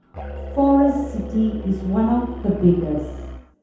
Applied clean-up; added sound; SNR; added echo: none; Musical instrument; 11 dB; reverberation time 0.8 s.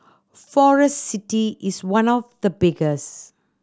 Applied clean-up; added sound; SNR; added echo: none; none; none; none.